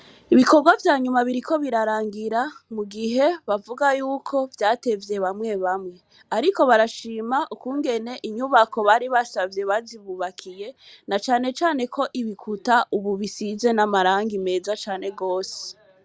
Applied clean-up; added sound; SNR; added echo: none; none; none; none.